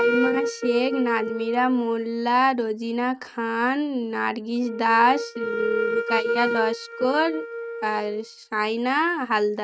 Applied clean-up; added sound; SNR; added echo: neural mask model RNNoise.